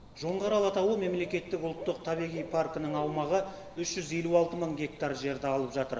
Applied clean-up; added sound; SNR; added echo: none; Cricket / Bird; 15 dB; reverberation time 2.4 s.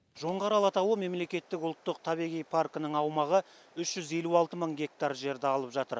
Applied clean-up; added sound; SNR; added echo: none; none; none; none.